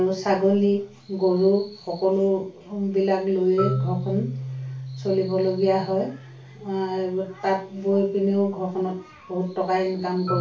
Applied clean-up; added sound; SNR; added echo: none; Marimba, xylophone; 11 dB; reverberation time 0.3 s.